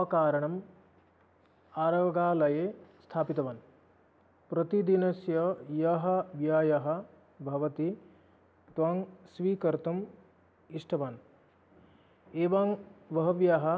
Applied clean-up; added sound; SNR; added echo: none; none; none; none.